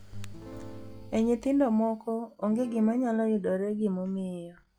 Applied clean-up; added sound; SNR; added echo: classical method log-MMSE.